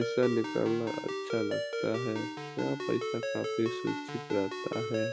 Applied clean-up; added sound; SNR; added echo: none; Ringtone; 3 dB; none.